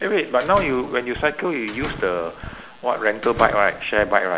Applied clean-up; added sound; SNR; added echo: none; Slam; 13 dB; none.